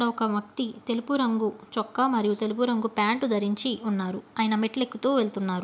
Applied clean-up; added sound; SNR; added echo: none; none; none; none.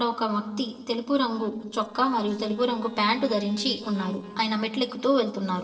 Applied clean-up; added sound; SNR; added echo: neural separator model SepFormer DNS4.